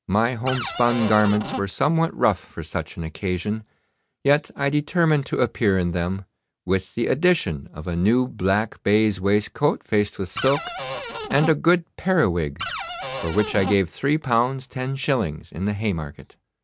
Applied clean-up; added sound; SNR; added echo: none; Cupboard open or close; 6 dB; none.